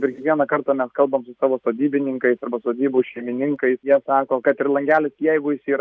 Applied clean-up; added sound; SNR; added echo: none; none; none; none.